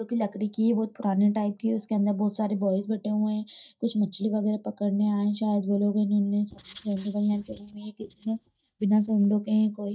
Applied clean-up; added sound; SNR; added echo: neural mask model DeepFilterNet 3.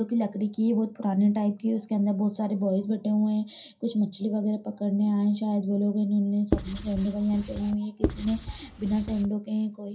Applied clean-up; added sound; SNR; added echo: none; Writing; 6 dB; reverberation time 0.3 s.